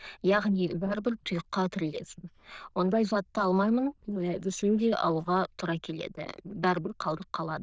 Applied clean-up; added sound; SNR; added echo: neural diffusion model UNIVERSE++.